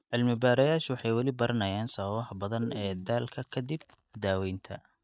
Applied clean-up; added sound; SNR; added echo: neural mask model DeepFilterNet 3.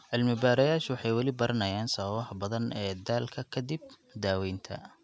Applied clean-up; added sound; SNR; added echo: none; none; none; none.